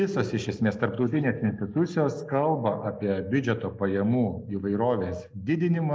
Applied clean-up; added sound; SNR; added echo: neural mask model Resemble Enhance denoiser.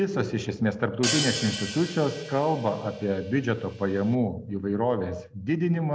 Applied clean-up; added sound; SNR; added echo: none; Hi-hat; 8 dB; none.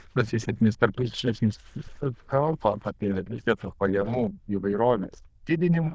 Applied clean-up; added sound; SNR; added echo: neural diffusion model UNIVERSE++.